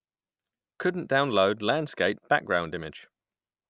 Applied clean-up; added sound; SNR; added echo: none; none; none; none.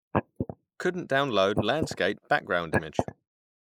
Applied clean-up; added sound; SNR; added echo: neural mask model Resemble Enhance denoiser.